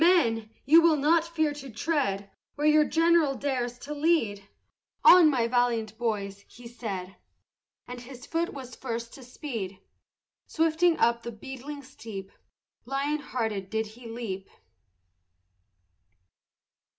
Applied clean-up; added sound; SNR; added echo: none; none; none; none.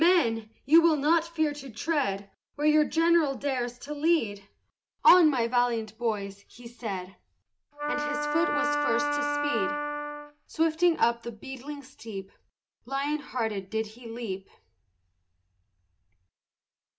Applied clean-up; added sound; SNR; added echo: none; Wind instrument, woodwind instrument; 1 dB; none.